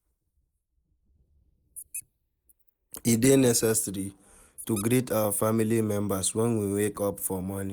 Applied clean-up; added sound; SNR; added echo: neural mask model Resemble Enhance denoiser.